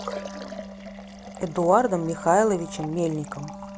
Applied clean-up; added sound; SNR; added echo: none; Liquid + Wind instrument, woodwind instrument; 12 dB; none.